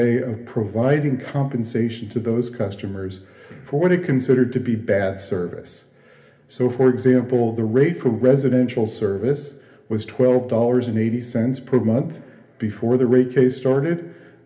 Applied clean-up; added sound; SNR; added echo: none; none; none; reverberation time 0.3 s.